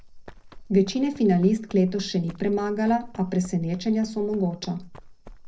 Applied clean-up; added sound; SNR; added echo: none; Run; 19 dB; reverberation time 0.4 s.